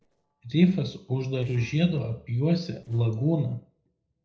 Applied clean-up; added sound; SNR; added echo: neural separator model SepFormer DNS4.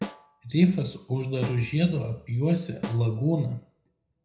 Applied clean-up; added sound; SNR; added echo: none; Snare drum; 15 dB; reverberation time 0.4 s.